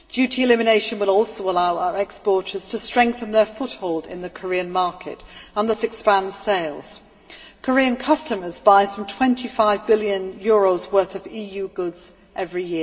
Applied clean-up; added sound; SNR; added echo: none; none; none; reverberation time 0.6 s.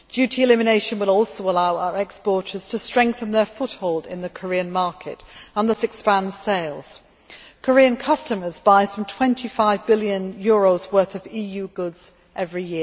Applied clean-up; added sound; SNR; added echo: none; none; none; none.